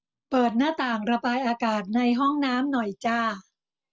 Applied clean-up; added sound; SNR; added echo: none; none; none; none.